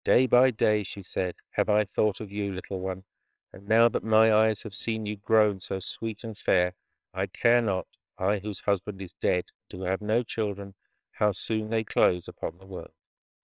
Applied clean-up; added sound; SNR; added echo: neural separator model SepFormer WHAMR!.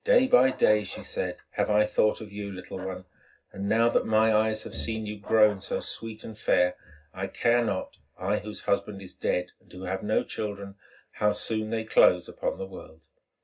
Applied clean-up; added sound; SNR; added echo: none; Bark; 20 dB; reverberation time 0.2 s.